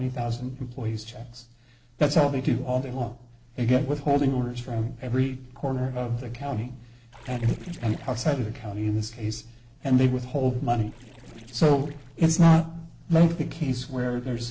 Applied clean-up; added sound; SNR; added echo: neural separator model SepFormer DNS4.